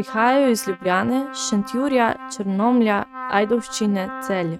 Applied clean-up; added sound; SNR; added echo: neural mask model RNNoise.